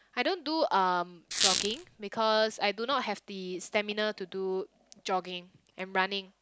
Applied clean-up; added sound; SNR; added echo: none; Squeak; -1 dB; none.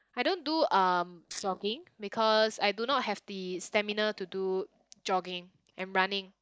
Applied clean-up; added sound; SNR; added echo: neural mask model DeepFilterNet 3.